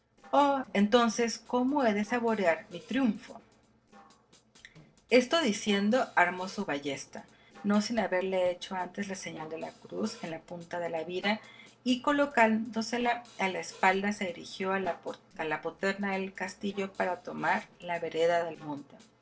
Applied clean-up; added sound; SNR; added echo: neural separator model SepFormer DNS4.